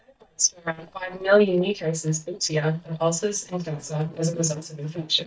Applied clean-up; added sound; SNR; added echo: neural mask model DeepFilterNet 3.